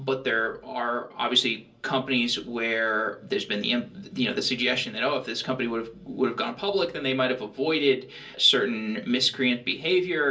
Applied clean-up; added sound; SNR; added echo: none; none; none; reverberation time 0.3 s.